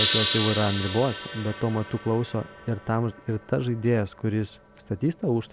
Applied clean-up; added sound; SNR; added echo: none; Gong; 7 dB; none.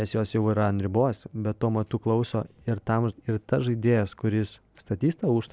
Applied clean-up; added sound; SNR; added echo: none; none; none; none.